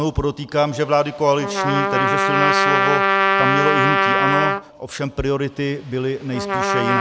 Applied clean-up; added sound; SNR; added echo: none; Trumpet; -2 dB; none.